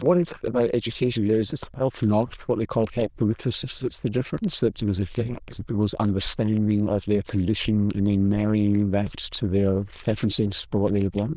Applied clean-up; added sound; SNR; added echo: neural diffusion model UNIVERSE++.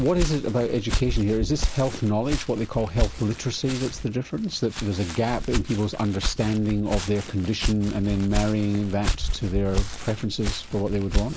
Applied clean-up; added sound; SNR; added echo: none; Walk, footsteps; 4 dB; none.